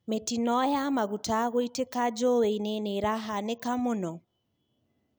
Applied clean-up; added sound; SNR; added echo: none; none; none; none.